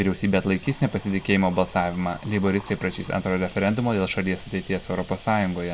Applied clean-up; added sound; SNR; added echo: none; Sink (filling or washing) / Water tap, faucet; 19 dB; none.